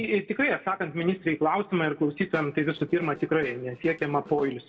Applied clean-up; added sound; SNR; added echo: neural separator model SepFormer DNS4.